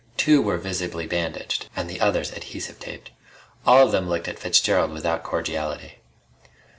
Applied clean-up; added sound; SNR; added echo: none; none; none; none.